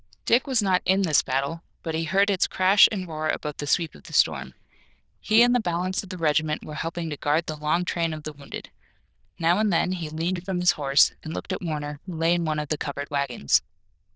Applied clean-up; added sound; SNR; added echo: neural diffusion model UNIVERSE++.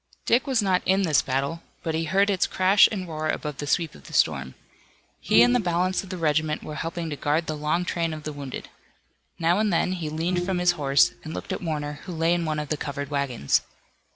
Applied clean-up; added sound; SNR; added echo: none; Bowed string instrument; 9 dB; none.